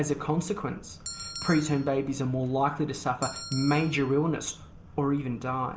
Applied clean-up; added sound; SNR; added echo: none; Bell; 14 dB; none.